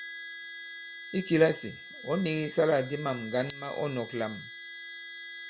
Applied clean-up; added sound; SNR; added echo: none; Harmonica; 11 dB; none.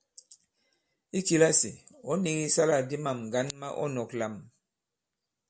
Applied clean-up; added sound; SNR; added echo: none; none; none; none.